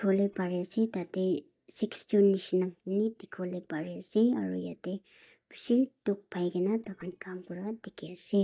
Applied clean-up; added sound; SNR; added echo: neural mask model DeepFilterNet 3.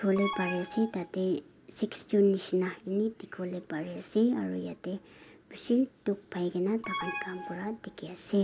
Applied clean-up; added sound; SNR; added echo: none; Alarm; 8 dB; none.